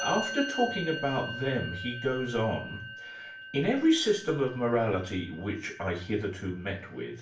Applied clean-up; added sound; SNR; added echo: none; Musical instrument; 11 dB; reverberation time 0.4 s.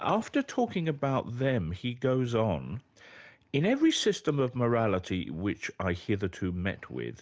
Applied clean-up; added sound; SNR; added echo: none; none; none; none.